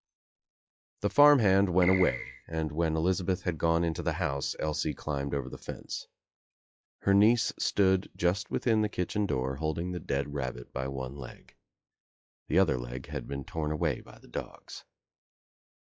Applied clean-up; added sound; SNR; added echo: classical method log-MMSE.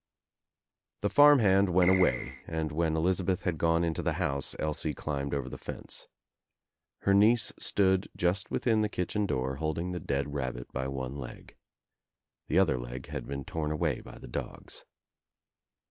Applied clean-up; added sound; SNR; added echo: none; Keyboard (musical); 5 dB; none.